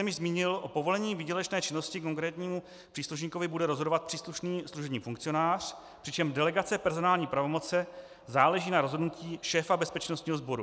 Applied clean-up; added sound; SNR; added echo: none; none; none; none.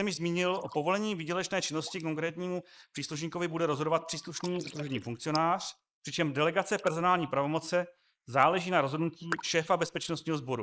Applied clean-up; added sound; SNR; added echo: neural mask model Resemble Enhance denoiser.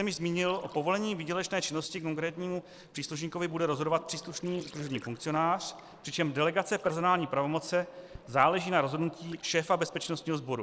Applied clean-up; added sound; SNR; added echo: neural separator model SepFormer DNS4.